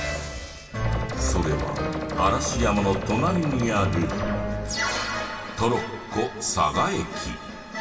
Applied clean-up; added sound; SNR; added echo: none; none; none; reverberation time 1.8 s.